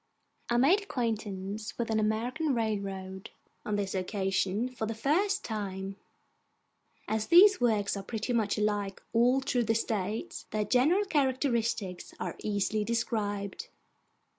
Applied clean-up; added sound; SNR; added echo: none; none; none; none.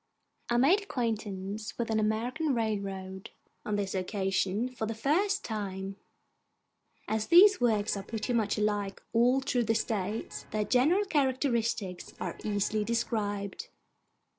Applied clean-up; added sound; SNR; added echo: neural separator model SepFormer DNS4.